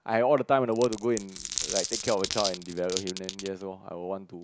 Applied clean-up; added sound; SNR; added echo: none; Glass; 7 dB; none.